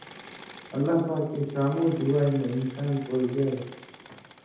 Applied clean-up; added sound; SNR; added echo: none; Engine / Mechanisms; 19 dB; reverberation time 0.9 s.